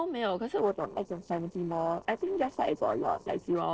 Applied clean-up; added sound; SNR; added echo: neural separator model SepFormer DNS4.